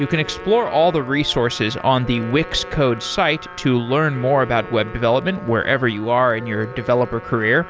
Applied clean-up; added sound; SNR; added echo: none; Piano + Trumpet; 15 dB; none.